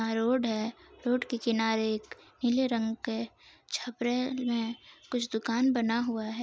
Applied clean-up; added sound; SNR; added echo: none; none; none; none.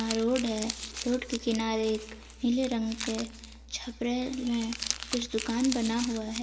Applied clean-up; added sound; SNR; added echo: none; Crumpling, crinkling; 9 dB; reverberation time 2.9 s.